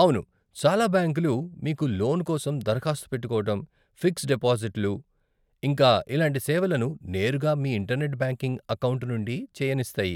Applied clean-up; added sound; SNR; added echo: none; none; none; none.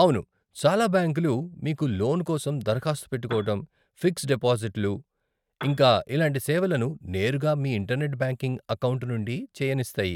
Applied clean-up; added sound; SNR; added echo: neural mask model RNNoise.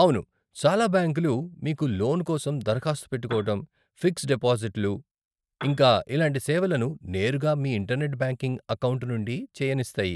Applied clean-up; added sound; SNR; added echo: neural mask model DeepFilterNet 3.